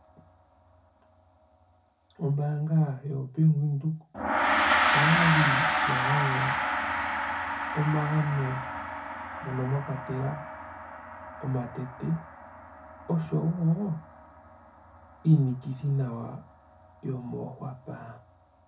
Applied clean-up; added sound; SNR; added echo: none; Gong; 2 dB; reverberation time 0.3 s.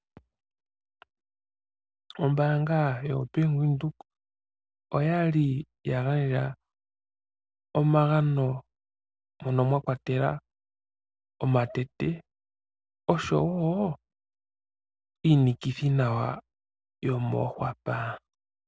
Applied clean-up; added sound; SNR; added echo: none; none; none; none.